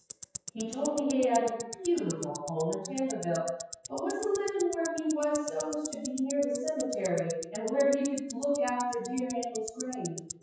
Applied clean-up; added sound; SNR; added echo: classical method WPE with log-MMSE.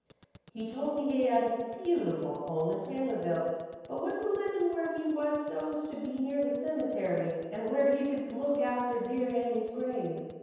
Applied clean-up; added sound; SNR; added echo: none; Tick-tock; 13 dB; reverberation time 1.2 s.